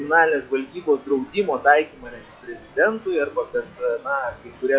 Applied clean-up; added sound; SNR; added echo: classical method log-MMSE.